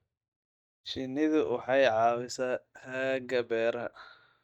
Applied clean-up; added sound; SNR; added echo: neural mask model DeepFilterNet 3.